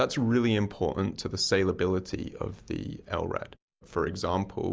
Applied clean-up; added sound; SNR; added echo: none; none; none; none.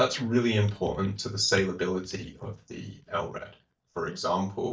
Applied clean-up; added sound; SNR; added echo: neural mask model DeepFilterNet 3.